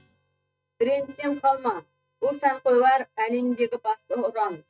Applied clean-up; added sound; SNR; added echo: neural mask model RNNoise.